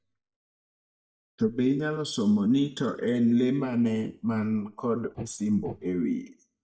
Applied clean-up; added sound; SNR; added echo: neural mask model DeepFilterNet 3.